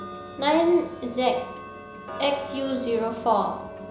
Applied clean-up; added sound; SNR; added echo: none; Tick-tock; 13 dB; none.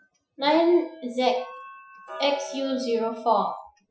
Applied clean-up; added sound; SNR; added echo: classical method Wiener filter.